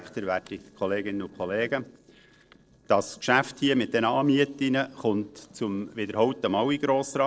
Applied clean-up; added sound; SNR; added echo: neural separator model SepFormer DNS4.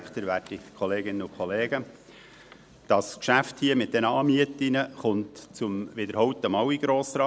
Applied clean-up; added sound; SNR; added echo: none; none; none; none.